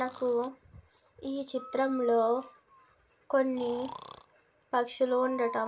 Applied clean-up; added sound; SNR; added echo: none; Breathing; 16 dB; reverberation time 0.2 s.